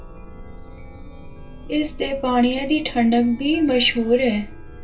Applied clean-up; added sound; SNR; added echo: none; Chime; 14 dB; reverberation time 0.2 s.